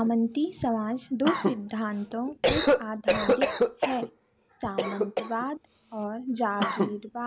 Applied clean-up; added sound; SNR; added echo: none; Cough; -1 dB; none.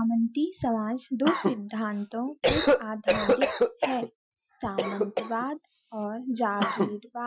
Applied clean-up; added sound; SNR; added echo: classical method Wiener filter.